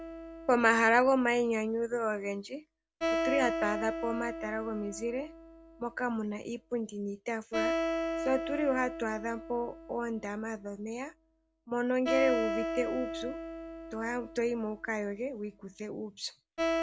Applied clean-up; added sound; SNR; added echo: none; Acoustic guitar; 5 dB; none.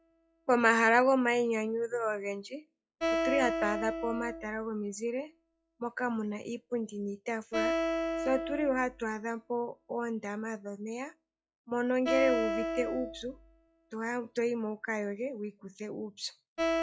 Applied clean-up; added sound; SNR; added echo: classical method log-MMSE.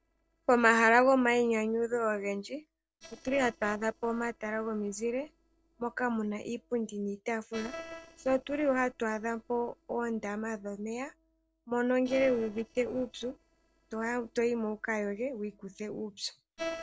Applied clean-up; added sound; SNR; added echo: neural separator model SepFormer DNS4.